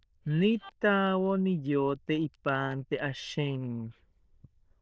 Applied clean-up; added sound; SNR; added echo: neural diffusion model UNIVERSE++.